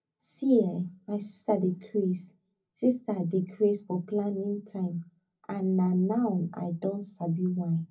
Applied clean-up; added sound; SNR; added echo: none; none; none; reverberation time 0.4 s.